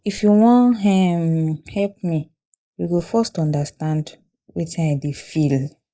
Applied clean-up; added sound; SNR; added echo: neural mask model Resemble Enhance denoiser.